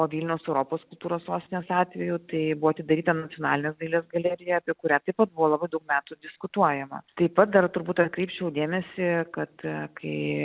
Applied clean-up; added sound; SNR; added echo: none; none; none; none.